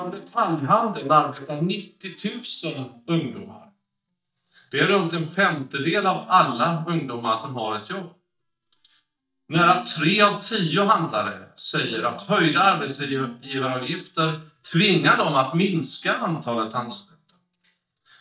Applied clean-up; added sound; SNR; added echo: neural mask model DeepFilterNet 3.